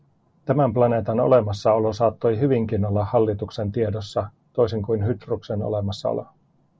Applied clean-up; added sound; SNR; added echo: none; none; none; none.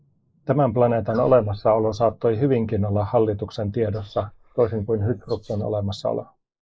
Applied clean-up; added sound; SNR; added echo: neural mask model Resemble Enhance denoiser.